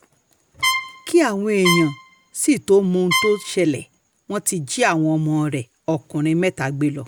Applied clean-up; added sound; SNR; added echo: none; Trumpet; 5 dB; none.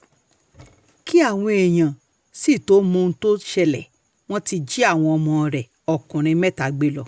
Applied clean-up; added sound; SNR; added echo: none; none; none; none.